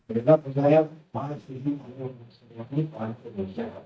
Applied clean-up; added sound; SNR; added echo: neural mask model DeepFilterNet 3.